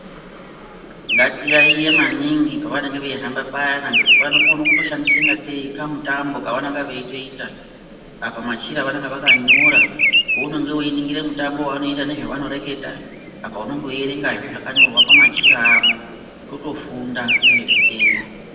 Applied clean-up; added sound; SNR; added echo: none; Bird vocalization, bird call, bird song; -5 dB; reverberation time 1.2 s.